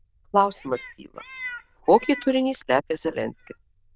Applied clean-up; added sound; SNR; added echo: neural diffusion model UNIVERSE++.